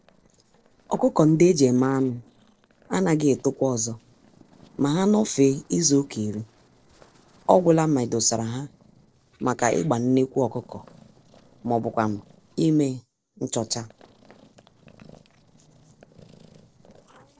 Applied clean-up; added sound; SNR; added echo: neural separator model SepFormer DNS4.